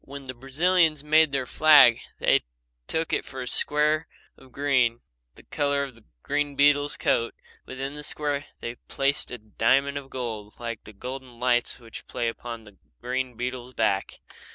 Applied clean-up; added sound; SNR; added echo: none; none; none; none.